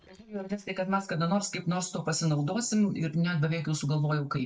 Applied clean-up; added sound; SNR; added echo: neural mask model DeepFilterNet 3.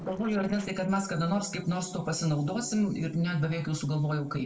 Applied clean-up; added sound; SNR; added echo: neural separator model SepFormer DNS4.